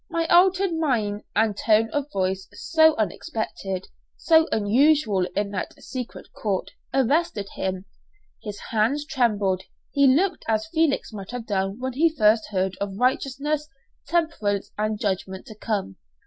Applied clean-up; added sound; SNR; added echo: none; none; none; none.